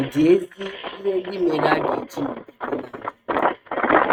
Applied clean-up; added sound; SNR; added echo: neural mask model RNNoise.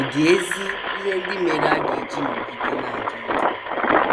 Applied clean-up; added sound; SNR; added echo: none; Engine; -2 dB; none.